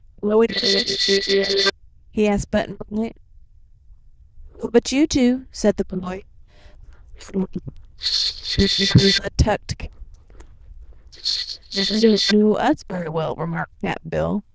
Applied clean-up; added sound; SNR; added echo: neural diffusion model UNIVERSE++.